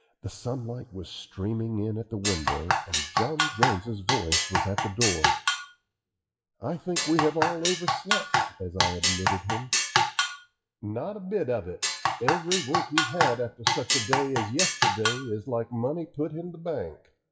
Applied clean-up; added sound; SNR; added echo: classical method WPE with log-MMSE.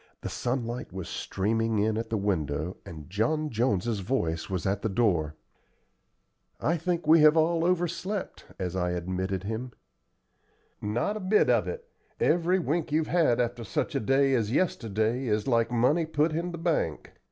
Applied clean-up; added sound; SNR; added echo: none; none; none; none.